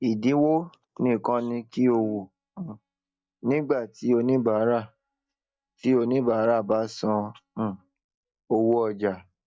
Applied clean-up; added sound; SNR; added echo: neural mask model DeepFilterNet 3.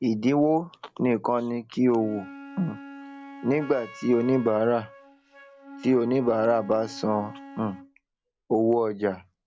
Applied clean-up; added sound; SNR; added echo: none; Wind instrument, woodwind instrument; 20 dB; none.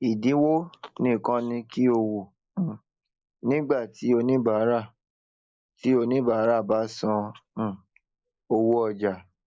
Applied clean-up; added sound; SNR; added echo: neural mask model Resemble Enhance denoiser.